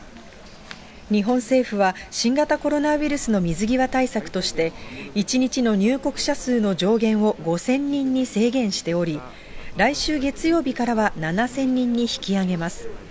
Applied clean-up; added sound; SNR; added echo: none; Wind; 17 dB; none.